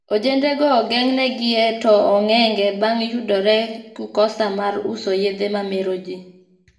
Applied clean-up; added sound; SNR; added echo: none; none; none; reverberation time 0.6 s.